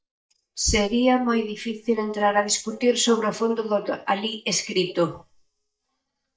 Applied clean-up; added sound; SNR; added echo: neural mask model DeepFilterNet 3.